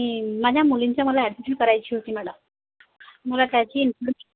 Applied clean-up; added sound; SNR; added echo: none; none; none; none.